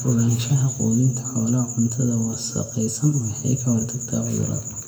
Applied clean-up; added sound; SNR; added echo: none; none; none; reverberation time 1.3 s.